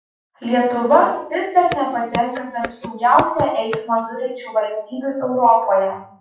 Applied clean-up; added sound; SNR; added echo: classical method WPE with log-MMSE.